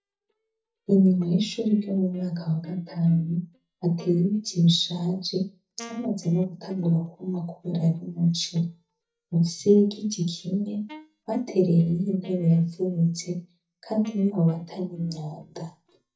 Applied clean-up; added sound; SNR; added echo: neural mask model DeepFilterNet 3.